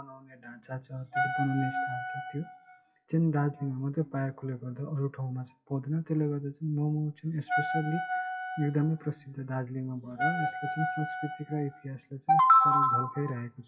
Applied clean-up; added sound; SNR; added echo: classical method WPE with log-MMSE.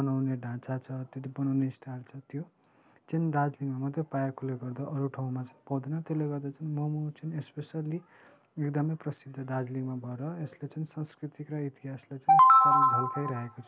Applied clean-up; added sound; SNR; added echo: none; none; none; none.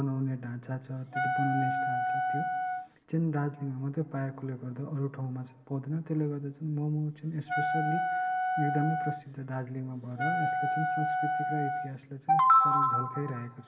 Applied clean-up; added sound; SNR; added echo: none; Wind instrument, woodwind instrument; 0 dB; reverberation time 2.1 s.